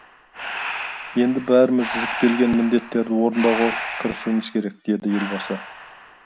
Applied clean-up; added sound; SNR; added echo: none; Breathing; 9 dB; none.